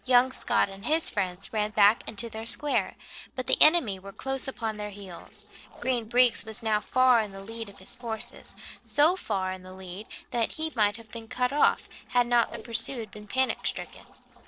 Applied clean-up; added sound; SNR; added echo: neural separator model SepFormer DNS4.